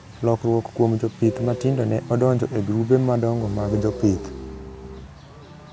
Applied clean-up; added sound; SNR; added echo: none; Guitar + Bowed string instrument; 13 dB; none.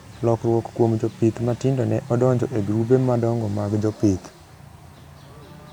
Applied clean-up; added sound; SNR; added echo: none; none; none; none.